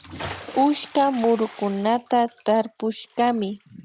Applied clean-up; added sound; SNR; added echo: none; Bathtub (filling or washing) / Splash, splatter; 18 dB; none.